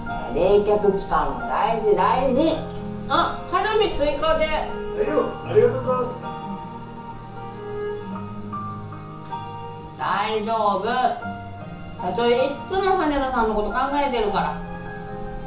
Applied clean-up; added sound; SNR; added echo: none; Cricket; 13 dB; reverberation time 0.8 s.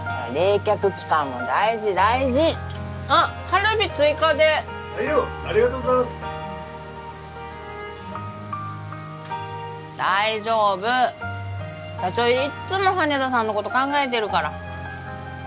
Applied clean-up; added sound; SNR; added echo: none; none; none; none.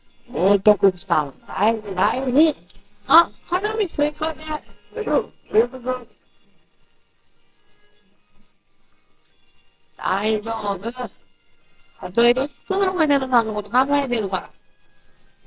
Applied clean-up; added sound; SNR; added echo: neural separator model SepFormer WHAMR!.